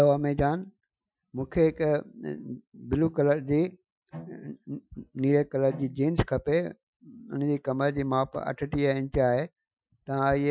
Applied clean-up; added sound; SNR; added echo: classical method Wiener filter.